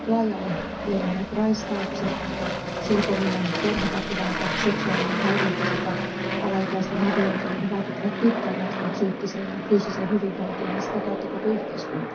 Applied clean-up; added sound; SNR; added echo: none; Aircraft; 2 dB; reverberation time 0.3 s.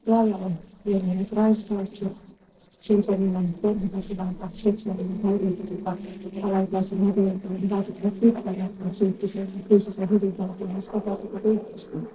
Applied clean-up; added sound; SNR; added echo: neural separator model SepFormer DNS4.